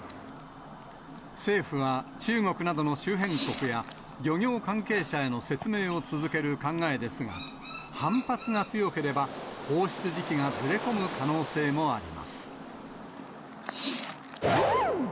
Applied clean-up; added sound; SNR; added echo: none; Chirp, tweet; 13 dB; none.